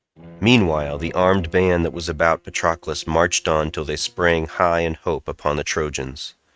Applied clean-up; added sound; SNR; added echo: neural mask model RNNoise.